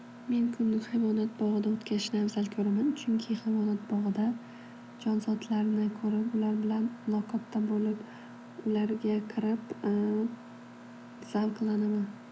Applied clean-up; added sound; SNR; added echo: none; Mechanisms; 17 dB; none.